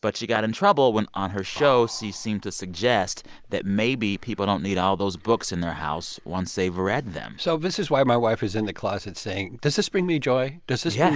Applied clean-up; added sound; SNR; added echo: none; none; none; none.